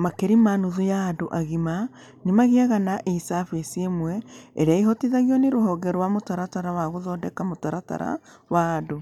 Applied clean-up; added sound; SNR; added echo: none; none; none; none.